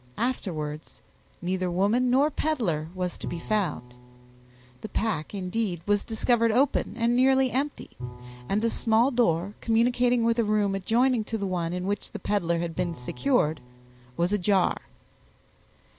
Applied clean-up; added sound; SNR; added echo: none; Bowed string instrument; 20 dB; none.